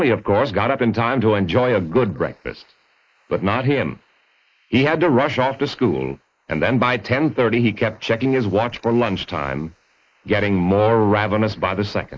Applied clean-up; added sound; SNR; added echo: neural mask model Resemble Enhance denoiser.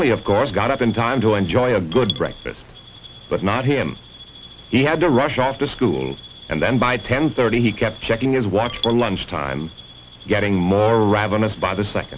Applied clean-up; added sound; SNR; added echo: none; Coin (dropping) / Glass; 18 dB; none.